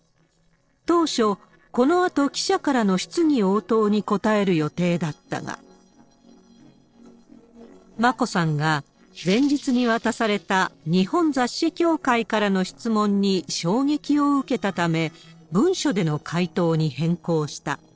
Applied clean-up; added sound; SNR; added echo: neural separator model SepFormer DNS4.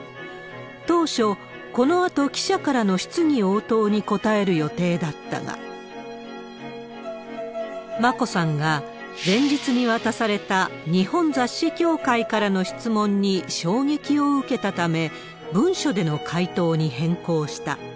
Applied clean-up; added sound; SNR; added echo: none; Bowed string instrument; 12 dB; none.